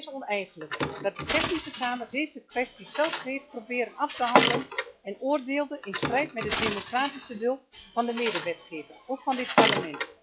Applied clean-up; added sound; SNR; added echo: classical method log-MMSE.